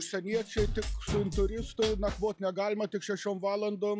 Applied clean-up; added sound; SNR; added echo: classical method log-MMSE.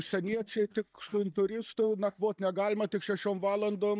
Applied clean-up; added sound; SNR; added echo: neural mask model DeepFilterNet 3.